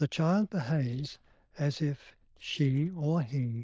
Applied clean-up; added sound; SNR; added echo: neural diffusion model UNIVERSE++.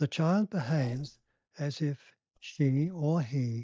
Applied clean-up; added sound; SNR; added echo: neural mask model DeepFilterNet 3.